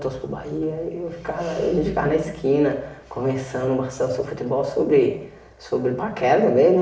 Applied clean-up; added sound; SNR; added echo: none; none; none; reverberation time 0.7 s.